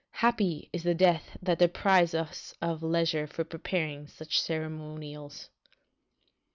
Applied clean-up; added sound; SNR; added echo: none; none; none; none.